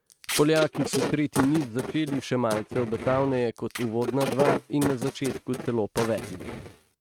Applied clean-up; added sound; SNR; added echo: neural mask model RNNoise.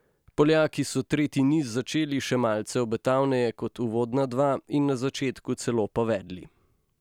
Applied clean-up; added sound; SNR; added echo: none; none; none; none.